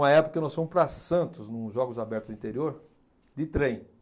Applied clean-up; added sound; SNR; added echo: none; none; none; none.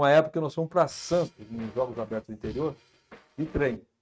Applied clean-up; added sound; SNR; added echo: neural mask model RNNoise.